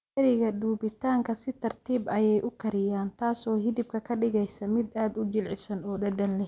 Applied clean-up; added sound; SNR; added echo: none; none; none; none.